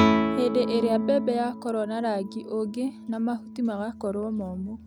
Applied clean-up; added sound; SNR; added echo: none; Guitar; 2 dB; none.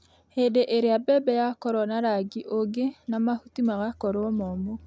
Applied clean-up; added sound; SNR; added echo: none; none; none; none.